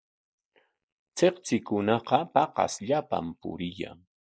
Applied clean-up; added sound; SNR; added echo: neural mask model Resemble Enhance denoiser.